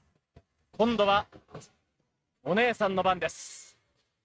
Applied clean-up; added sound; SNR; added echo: neural mask model RNNoise.